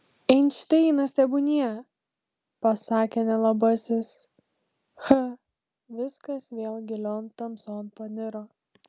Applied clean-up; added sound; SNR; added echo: none; none; none; none.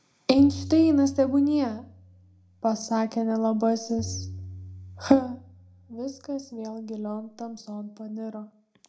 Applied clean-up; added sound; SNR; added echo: none; Tabla; 15 dB; reverberation time 0.3 s.